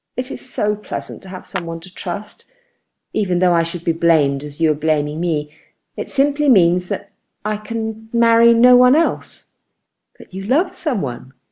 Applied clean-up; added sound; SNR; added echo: none; Clapping; 17 dB; none.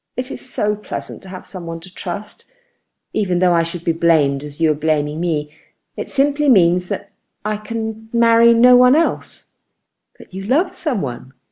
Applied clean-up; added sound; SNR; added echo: none; none; none; none.